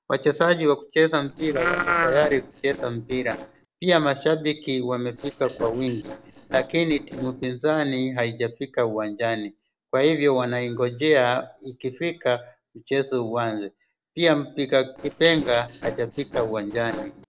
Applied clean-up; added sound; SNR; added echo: neural separator model SepFormer DNS4.